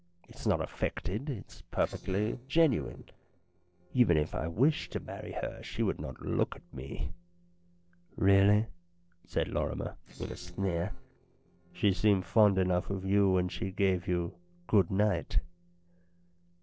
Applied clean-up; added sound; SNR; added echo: neural separator model SepFormer DNS4.